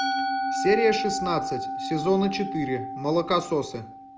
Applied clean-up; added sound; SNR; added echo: none; Musical instrument; 4 dB; none.